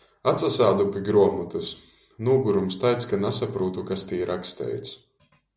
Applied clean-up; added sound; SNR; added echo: none; none; none; none.